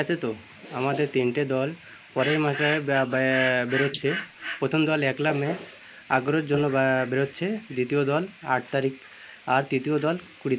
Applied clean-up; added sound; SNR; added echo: neural mask model Resemble Enhance denoiser.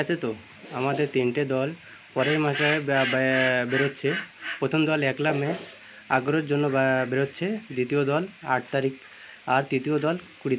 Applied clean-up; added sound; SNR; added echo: none; none; none; none.